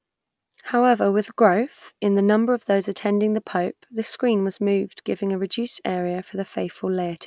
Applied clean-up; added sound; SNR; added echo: none; none; none; none.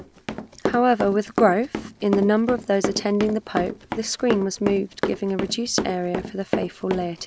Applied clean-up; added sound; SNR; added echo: none; Run; 7 dB; none.